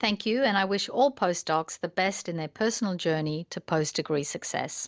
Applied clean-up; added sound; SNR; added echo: none; none; none; none.